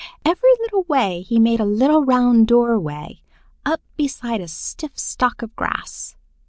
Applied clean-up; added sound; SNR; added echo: none; none; none; none.